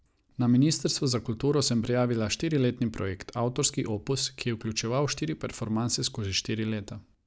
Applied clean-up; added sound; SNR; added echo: none; none; none; none.